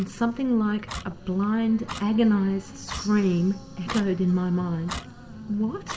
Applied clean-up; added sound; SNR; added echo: none; Clock; 16 dB; reverberation time 0.8 s.